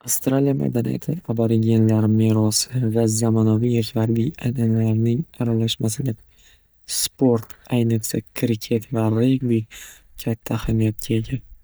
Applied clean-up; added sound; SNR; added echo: neural mask model DeepFilterNet 3.